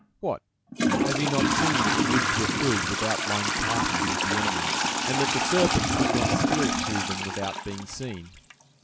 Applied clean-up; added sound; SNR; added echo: none; Trickle, dribble / Toilet flush; -5 dB; none.